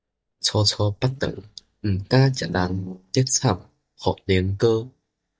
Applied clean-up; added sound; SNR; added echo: neural mask model DeepFilterNet 3.